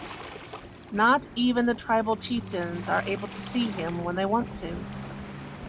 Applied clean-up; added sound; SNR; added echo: none; Waves, surf; 11 dB; none.